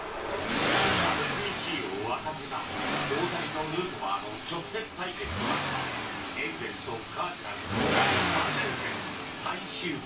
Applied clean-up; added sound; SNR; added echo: none; Accelerating, revving, vroom; -3 dB; reverberation time 0.2 s.